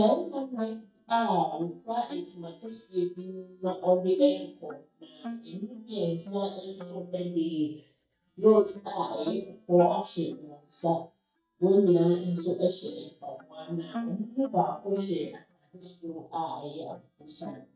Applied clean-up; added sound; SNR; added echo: neural mask model DeepFilterNet 3.